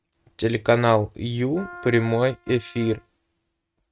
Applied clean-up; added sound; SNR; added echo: neural mask model RNNoise.